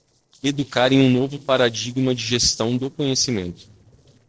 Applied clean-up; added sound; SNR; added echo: neural separator model SepFormer DNS4.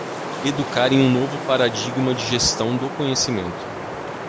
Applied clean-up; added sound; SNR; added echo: none; Wind; 7 dB; none.